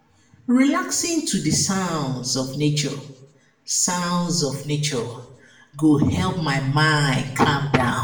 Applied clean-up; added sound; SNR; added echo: none; none; none; reverberation time 0.7 s.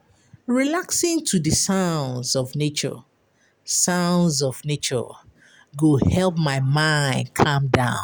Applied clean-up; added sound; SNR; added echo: none; none; none; none.